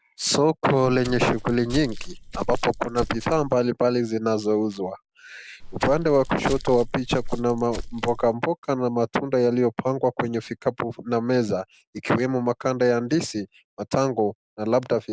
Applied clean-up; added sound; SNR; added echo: none; Walk, footsteps; 9 dB; none.